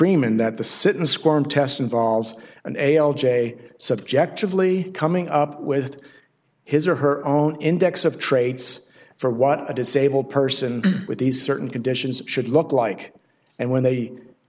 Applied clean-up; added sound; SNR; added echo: none; none; none; none.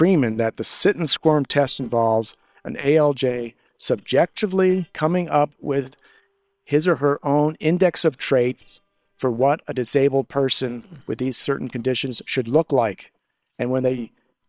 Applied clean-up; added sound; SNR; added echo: neural separator model SepFormer WHAM!.